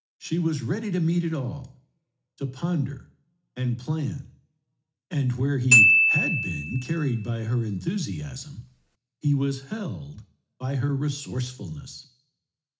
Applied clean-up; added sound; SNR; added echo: none; Glockenspiel; -5 dB; reverberation time 0.4 s.